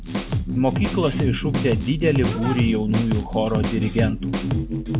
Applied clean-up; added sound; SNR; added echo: none; Drum kit; 1 dB; none.